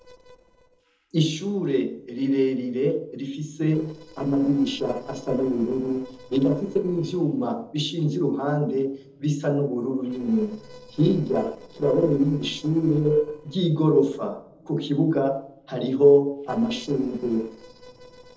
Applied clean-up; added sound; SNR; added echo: neural separator model SepFormer DNS4.